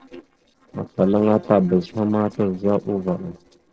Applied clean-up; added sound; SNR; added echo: neural separator model SepFormer DNS4.